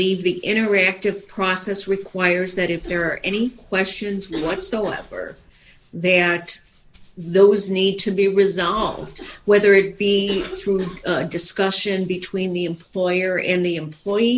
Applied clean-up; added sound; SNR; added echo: none; Cough + Rattle (instrument); 19 dB; none.